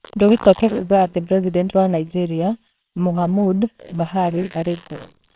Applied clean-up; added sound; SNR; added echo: neural separator model SepFormer WHAMR!.